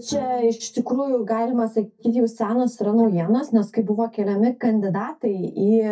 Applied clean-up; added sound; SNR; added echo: neural mask model DeepFilterNet 3.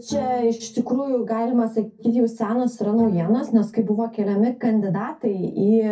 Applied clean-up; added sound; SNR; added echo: none; Bowed string instrument; 18 dB; reverberation time 0.3 s.